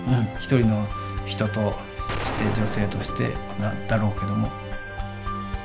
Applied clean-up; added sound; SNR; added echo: none; Gunshot, gunfire; 7 dB; none.